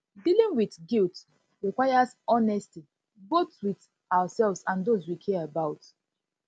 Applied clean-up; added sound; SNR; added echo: none; none; none; none.